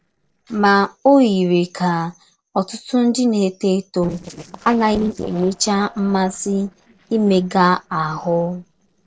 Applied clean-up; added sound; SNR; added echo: neural separator model SepFormer DNS4.